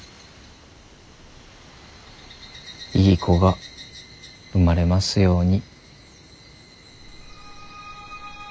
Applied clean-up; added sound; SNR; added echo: none; none; none; none.